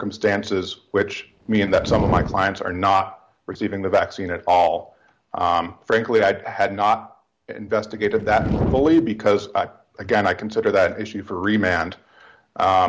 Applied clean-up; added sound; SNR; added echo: none; Fire; 6 dB; none.